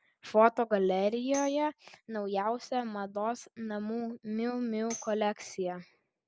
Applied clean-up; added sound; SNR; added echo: none; Tambourine; 18 dB; none.